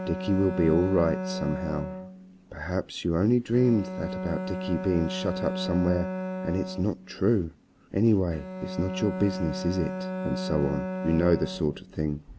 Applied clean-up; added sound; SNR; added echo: none; Bowed string instrument; 7 dB; none.